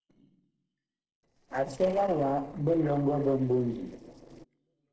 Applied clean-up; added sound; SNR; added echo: neural separator model SepFormer DNS4.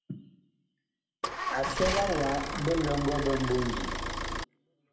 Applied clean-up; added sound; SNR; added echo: none; Idling / Engine starting / Motor vehicle (road); 1 dB; reverberation time 0.8 s.